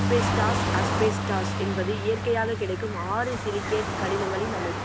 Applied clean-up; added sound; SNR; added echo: none; Waves, surf + Bass guitar; -1 dB; none.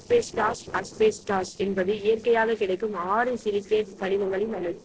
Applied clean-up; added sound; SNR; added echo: neural separator model SepFormer DNS4.